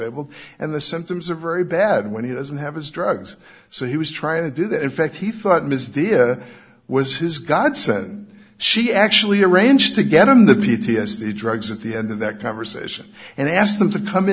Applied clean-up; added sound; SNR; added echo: none; none; none; none.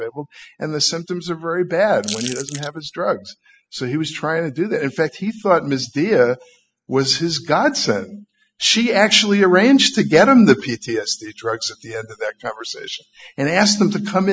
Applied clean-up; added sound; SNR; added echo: classical method spectral subtraction.